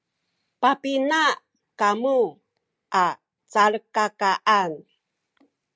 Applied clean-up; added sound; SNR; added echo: none; none; none; none.